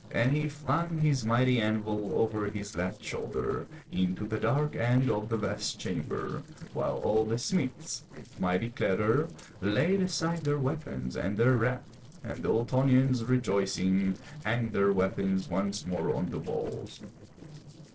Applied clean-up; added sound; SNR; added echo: neural separator model SepFormer DNS4.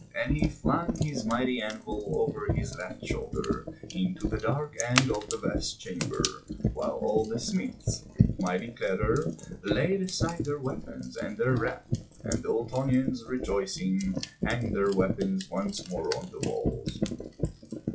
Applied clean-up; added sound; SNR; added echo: classical method WPE with log-MMSE.